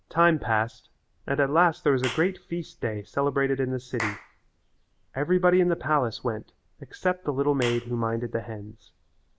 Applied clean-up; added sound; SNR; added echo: none; Clapping / Chirp, tweet; 17 dB; none.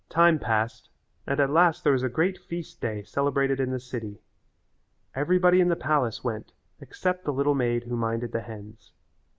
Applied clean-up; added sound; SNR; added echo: none; none; none; none.